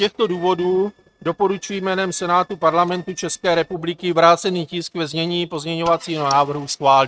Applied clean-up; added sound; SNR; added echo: neural mask model RNNoise.